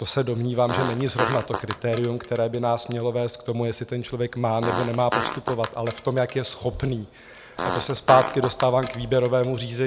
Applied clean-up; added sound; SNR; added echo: none; Fart; 7 dB; none.